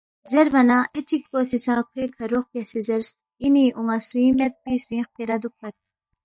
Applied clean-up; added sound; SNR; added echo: neural mask model DeepFilterNet 3.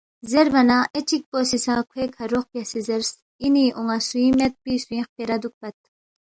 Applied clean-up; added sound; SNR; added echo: none; none; none; none.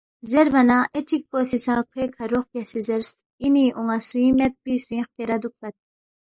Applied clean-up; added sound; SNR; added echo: neural mask model Resemble Enhance denoiser.